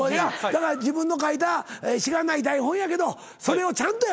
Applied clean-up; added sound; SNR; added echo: none; none; none; none.